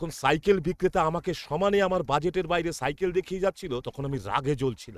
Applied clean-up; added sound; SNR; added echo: neural mask model RNNoise.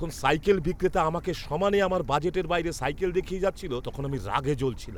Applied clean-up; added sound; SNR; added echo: none; Stream / Bird; 14 dB; none.